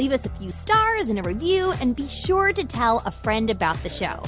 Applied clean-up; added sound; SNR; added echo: none; none; none; none.